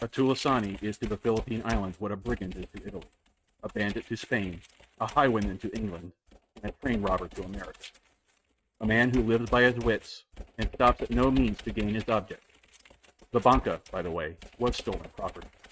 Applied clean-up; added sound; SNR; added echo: neural mask model RNNoise.